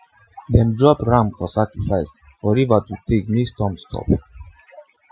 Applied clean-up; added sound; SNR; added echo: classical method Wiener filter.